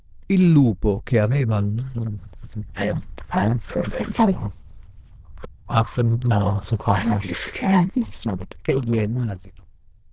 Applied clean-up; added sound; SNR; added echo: neural diffusion model UNIVERSE++.